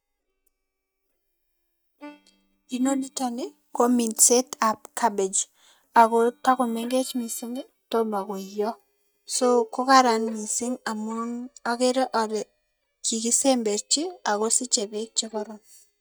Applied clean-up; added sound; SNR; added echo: neural mask model DeepFilterNet 3.